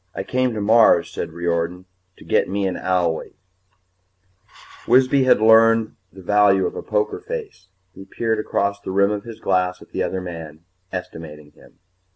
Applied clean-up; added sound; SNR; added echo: none; none; none; none.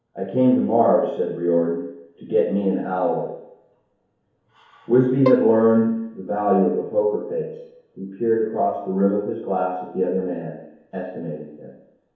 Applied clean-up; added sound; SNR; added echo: none; Bowed string instrument; 7 dB; reverberation time 1.0 s.